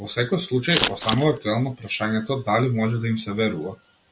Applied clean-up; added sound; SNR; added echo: none; Scissors; 2 dB; none.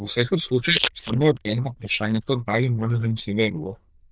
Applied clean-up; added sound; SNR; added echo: neural diffusion model UNIVERSE++.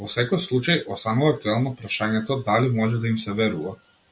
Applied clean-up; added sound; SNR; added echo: none; none; none; none.